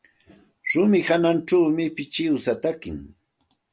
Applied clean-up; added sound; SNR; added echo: none; none; none; none.